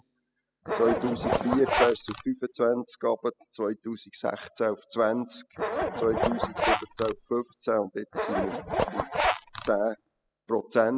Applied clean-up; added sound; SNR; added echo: classical method spectral subtraction.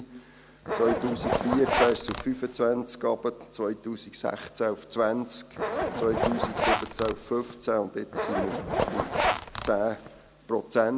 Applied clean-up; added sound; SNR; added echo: none; Zipper (clothing); 0 dB; none.